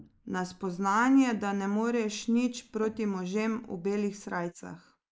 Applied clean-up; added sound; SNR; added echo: neural mask model Resemble Enhance denoiser.